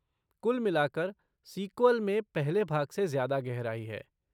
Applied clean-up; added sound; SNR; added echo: none; none; none; none.